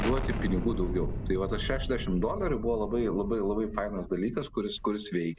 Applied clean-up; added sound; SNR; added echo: none; Explosion; 5 dB; none.